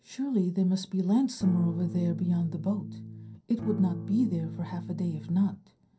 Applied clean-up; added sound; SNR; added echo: none; Electric guitar / Strum; 9 dB; reverberation time 0.3 s.